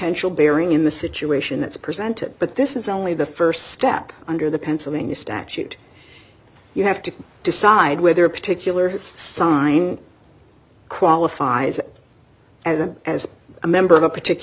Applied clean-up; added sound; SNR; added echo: none; none; none; none.